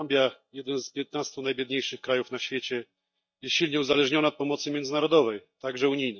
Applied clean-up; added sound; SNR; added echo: neural mask model DeepFilterNet 3.